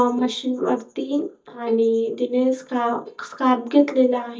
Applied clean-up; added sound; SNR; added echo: neural mask model DeepFilterNet 3.